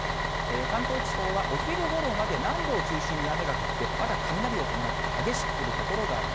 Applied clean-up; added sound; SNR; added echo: none; Bus; -4 dB; none.